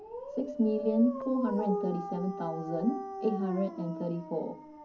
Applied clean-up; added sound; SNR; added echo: none; Dog; 7 dB; reverberation time 0.4 s.